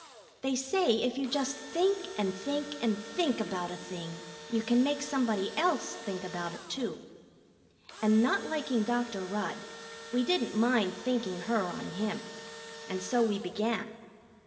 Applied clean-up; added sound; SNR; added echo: none; Engine / Drill; 15 dB; reverberation time 1.8 s.